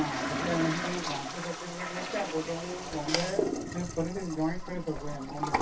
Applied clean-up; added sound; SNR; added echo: none; Toilet flush; 0 dB; reverberation time 0.3 s.